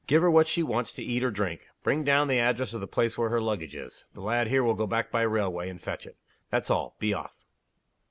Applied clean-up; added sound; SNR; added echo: none; none; none; none.